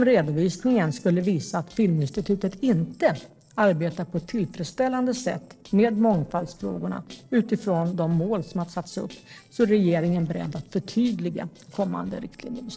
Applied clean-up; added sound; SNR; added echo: neural separator model SepFormer DNS4.